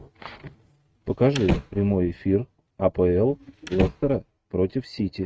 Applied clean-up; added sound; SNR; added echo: neural mask model RNNoise.